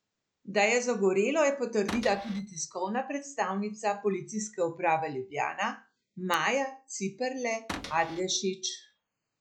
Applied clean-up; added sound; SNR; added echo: none; Cupboard open or close / Door; 10 dB; none.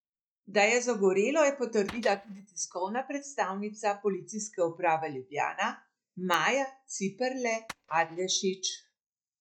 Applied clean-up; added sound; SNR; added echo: neural mask model DeepFilterNet 3.